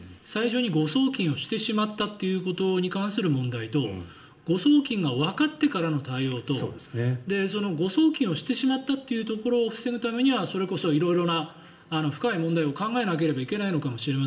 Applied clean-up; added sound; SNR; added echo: none; none; none; reverberation time 0.6 s.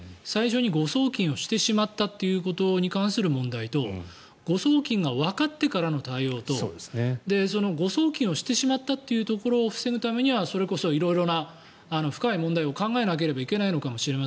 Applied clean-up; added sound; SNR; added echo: none; none; none; none.